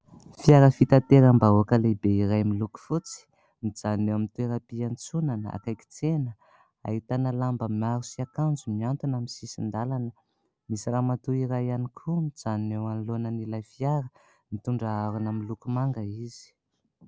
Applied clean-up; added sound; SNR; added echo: none; none; none; none.